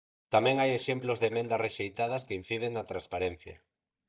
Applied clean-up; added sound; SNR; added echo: neural mask model DeepFilterNet 3.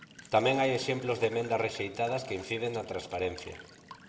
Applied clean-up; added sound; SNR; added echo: none; Walk, footsteps / Stream / Trickle, dribble / Chirp, tweet; 19 dB; reverberation time 1.6 s.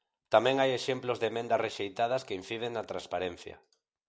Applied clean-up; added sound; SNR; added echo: none; none; none; none.